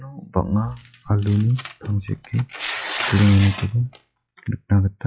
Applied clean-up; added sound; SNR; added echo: classical method log-MMSE.